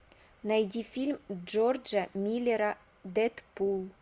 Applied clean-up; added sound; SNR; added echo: none; none; none; none.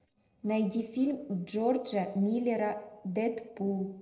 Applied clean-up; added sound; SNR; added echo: neural separator model SepFormer DNS4.